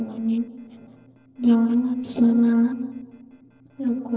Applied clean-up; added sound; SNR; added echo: neural separator model SepFormer DNS4.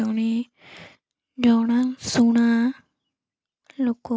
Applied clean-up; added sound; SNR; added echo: none; none; none; none.